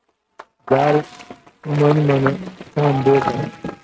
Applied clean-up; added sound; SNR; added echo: neural mask model RNNoise.